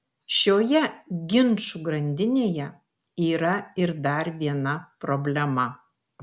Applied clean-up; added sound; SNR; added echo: none; none; none; none.